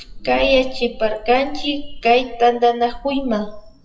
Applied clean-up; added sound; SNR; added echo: classical method WPE with log-MMSE.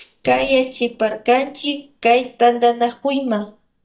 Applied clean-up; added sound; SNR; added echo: neural mask model DeepFilterNet 3.